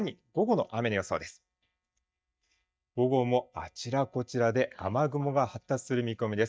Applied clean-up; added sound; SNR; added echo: neural mask model DeepFilterNet 3.